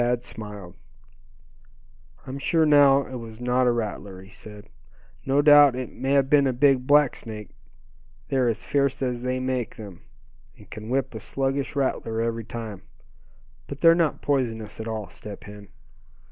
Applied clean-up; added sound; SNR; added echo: none; none; none; none.